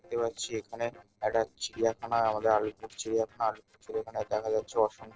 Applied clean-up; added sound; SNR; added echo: neural separator model SepFormer DNS4.